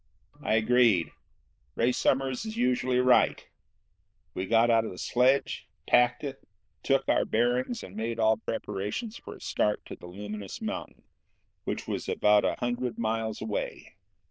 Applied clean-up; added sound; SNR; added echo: neural diffusion model UNIVERSE++.